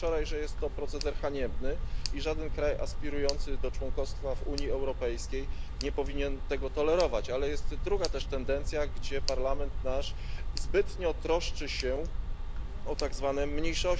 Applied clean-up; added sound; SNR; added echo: none; Tick; -2 dB; none.